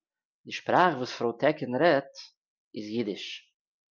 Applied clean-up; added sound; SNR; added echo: none; none; none; none.